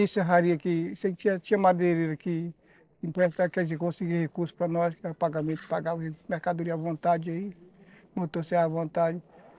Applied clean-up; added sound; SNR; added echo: neural separator model SepFormer DNS4.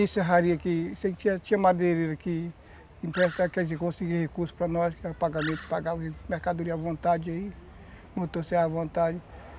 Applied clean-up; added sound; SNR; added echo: none; Animal; 13 dB; none.